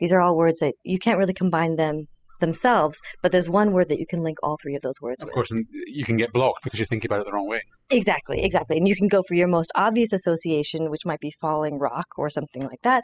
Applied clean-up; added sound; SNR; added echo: classical method spectral subtraction.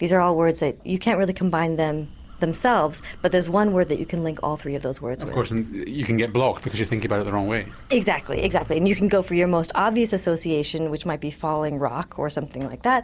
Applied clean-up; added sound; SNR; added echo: none; Crow + Bowed string instrument; 19 dB; none.